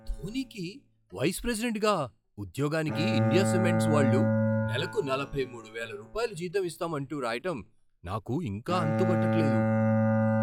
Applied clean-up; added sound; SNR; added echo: classical method log-MMSE.